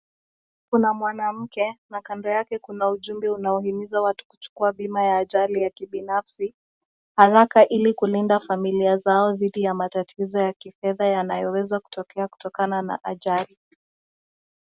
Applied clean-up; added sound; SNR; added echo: none; none; none; none.